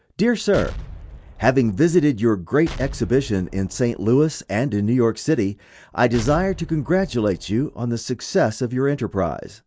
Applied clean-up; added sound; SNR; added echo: none; Explosion; 15 dB; none.